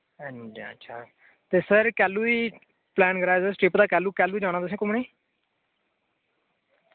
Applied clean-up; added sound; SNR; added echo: none; none; none; none.